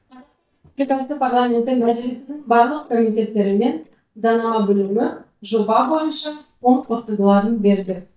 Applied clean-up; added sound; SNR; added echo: neural mask model DeepFilterNet 3.